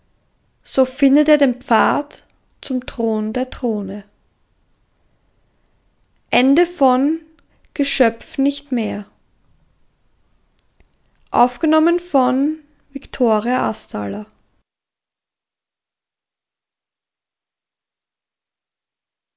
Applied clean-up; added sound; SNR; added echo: none; none; none; none.